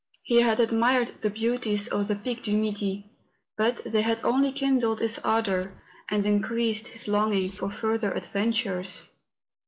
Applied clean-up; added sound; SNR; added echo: neural mask model Resemble Enhance denoiser.